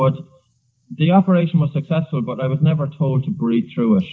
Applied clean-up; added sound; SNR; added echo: none; none; none; none.